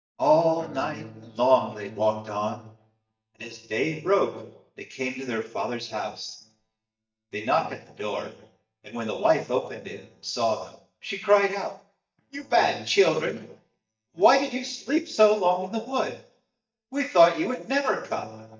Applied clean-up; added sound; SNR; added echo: neural mask model DeepFilterNet 3.